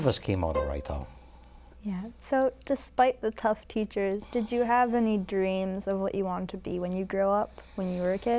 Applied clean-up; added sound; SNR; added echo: none; Bowed string instrument; 8 dB; none.